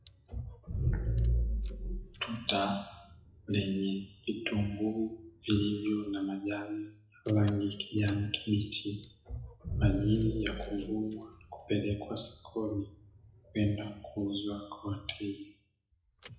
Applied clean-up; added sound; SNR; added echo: classical method WPE with log-MMSE.